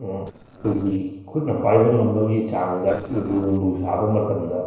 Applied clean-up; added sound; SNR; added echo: neural separator model SepFormer DNS4.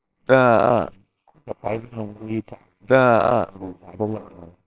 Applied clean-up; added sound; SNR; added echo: neural separator model SepFormer WHAMR!.